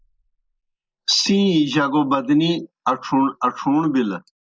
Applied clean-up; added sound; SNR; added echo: neural mask model Resemble Enhance denoiser.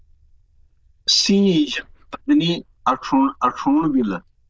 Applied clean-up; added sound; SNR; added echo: neural diffusion model UNIVERSE++.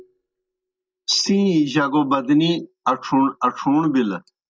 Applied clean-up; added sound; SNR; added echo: neural mask model DeepFilterNet 3.